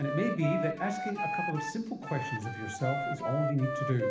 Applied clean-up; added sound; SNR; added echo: none; Wind instrument, woodwind instrument; 2 dB; reverberation time 1.0 s.